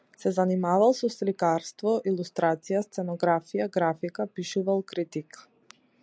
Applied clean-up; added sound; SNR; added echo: none; none; none; none.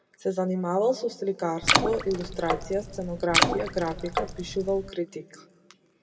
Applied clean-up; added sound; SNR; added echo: none; Water / Splash, splatter; -1 dB; reverberation time 1.2 s.